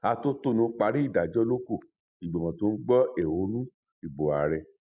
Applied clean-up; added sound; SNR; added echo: none; none; none; none.